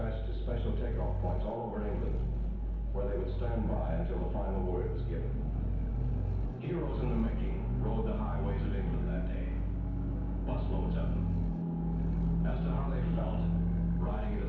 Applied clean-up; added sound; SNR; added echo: none; Growling; -3 dB; reverberation time 1.0 s.